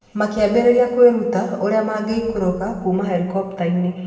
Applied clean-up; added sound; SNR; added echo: none; none; none; reverberation time 1.1 s.